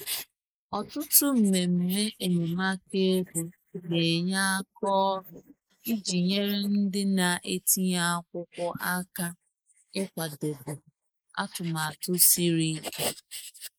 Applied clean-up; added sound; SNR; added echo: neural mask model Resemble Enhance denoiser.